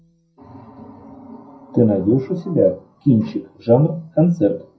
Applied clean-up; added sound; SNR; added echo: classical method WPE with log-MMSE.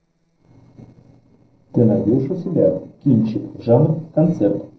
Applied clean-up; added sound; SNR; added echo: neural separator model SepFormer DNS4.